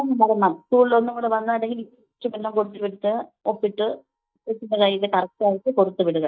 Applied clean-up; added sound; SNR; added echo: neural mask model DeepFilterNet 3.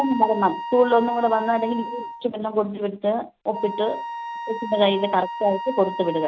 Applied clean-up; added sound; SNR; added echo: none; Wind instrument, woodwind instrument; 10 dB; none.